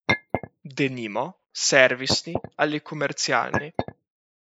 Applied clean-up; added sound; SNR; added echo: neural mask model Resemble Enhance denoiser.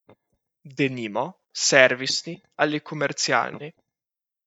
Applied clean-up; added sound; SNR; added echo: neural mask model DeepFilterNet 3.